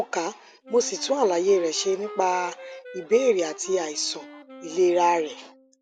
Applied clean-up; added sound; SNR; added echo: none; Wind instrument, woodwind instrument; 18 dB; none.